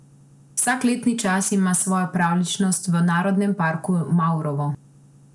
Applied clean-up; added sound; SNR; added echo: none; none; none; none.